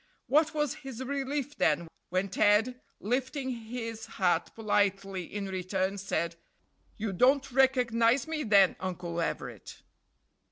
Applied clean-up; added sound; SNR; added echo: none; none; none; none.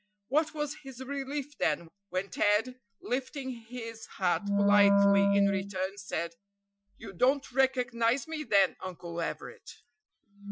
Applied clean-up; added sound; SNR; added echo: classical method Wiener filter.